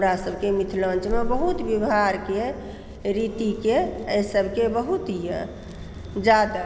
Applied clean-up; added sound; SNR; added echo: none; Hands; 11 dB; none.